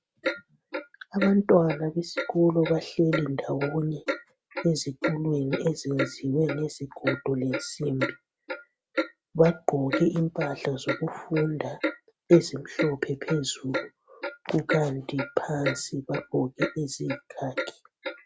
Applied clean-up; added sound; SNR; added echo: none; Clock; 7 dB; none.